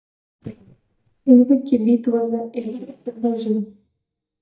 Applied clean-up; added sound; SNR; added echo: neural mask model DeepFilterNet 3.